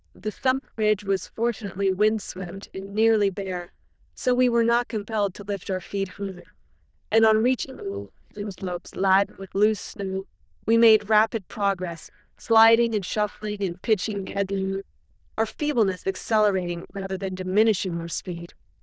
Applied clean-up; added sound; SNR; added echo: neural diffusion model UNIVERSE++.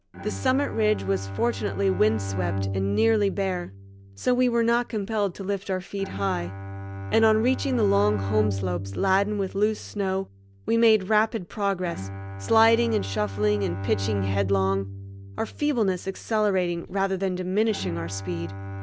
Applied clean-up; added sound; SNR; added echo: none; Bowed string instrument; 8 dB; none.